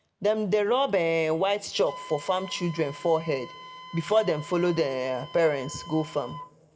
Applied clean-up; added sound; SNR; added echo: none; Wind instrument, woodwind instrument; 18 dB; reverberation time 0.8 s.